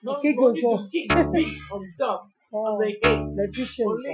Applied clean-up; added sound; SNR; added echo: classical method Wiener filter.